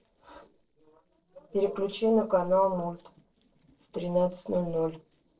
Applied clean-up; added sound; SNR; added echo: neural separator model SepFormer DNS4.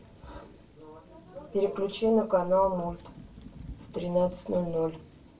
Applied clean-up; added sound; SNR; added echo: none; Thunder / Rain; 19 dB; reverberation time 0.3 s.